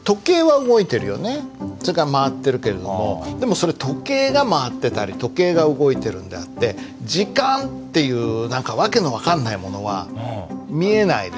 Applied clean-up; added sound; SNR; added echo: none; none; none; none.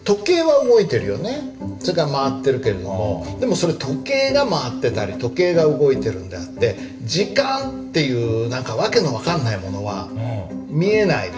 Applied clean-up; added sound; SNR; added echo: none; none; none; reverberation time 0.6 s.